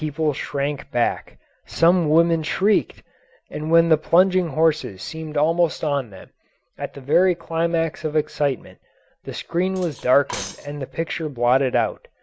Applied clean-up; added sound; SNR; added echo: none; Cutlery, silverware; 16 dB; none.